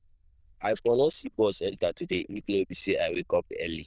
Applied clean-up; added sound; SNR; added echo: neural diffusion model UNIVERSE++.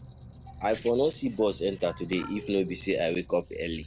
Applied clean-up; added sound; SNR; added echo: none; Squeak; 18 dB; none.